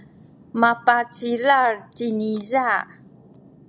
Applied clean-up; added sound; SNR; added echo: none; none; none; none.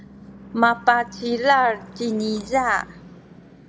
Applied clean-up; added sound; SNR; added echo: none; Car passing by / Engine / Truck; 20 dB; none.